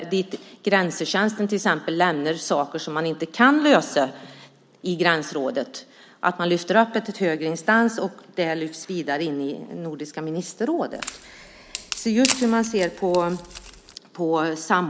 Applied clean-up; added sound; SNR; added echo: none; Wood; 10 dB; none.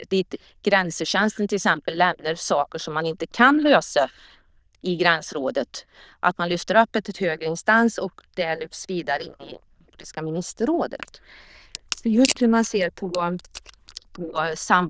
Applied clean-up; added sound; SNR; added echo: neural diffusion model UNIVERSE++.